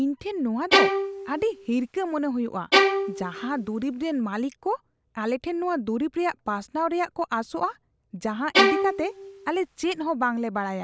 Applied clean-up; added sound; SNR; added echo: none; Bowed string instrument; -3 dB; none.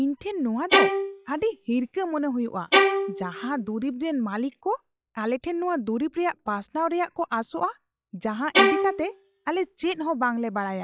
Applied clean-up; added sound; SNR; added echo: classical method log-MMSE.